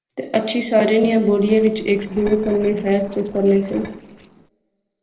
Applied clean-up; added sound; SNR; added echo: neural separator model SepFormer DNS4.